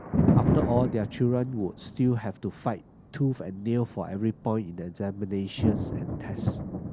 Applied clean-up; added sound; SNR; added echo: none; Thunder; 1 dB; none.